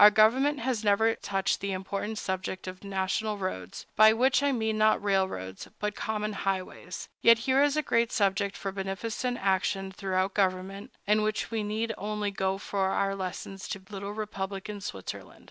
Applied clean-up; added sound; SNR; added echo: none; none; none; none.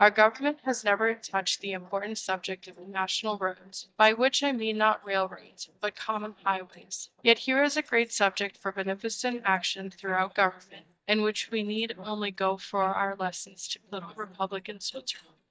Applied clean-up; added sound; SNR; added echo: neural mask model DeepFilterNet 3.